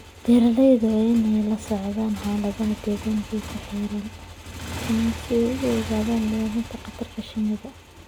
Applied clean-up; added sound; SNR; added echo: none; Motorcycle; 13 dB; none.